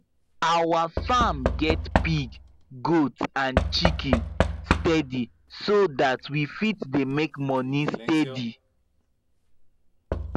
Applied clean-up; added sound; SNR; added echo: none; Knock / Wood; 4 dB; none.